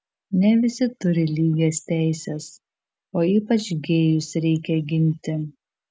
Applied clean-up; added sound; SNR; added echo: none; none; none; none.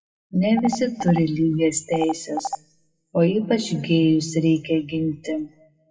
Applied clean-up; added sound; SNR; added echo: classical method WPE with log-MMSE.